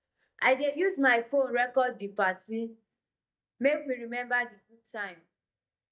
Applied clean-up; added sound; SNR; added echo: neural mask model DeepFilterNet 3.